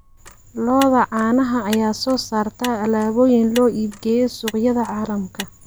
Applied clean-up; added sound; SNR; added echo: none; Motor vehicle (road); 19 dB; none.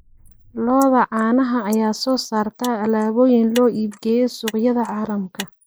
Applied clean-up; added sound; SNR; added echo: neural mask model Resemble Enhance denoiser.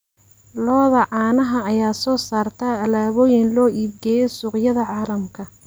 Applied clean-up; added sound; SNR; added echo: none; none; none; none.